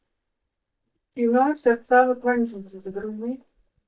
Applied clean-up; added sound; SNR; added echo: neural mask model DeepFilterNet 3.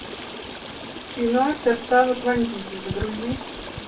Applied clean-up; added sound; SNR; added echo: none; Stream; 9 dB; reverberation time 0.2 s.